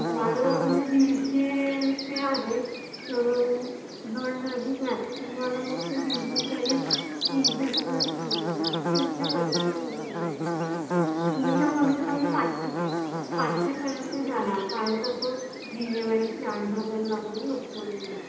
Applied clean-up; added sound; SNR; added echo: none; Buzz / Bird; 2 dB; reverberation time 0.8 s.